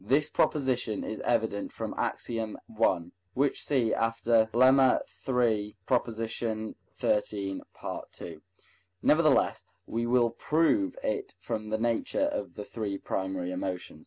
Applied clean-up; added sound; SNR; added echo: none; none; none; none.